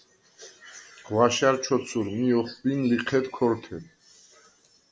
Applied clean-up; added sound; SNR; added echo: none; none; none; none.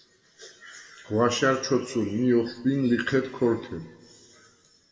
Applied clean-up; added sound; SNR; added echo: none; none; none; reverberation time 1.2 s.